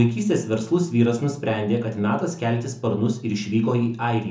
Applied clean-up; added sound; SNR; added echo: none; none; none; reverberation time 0.6 s.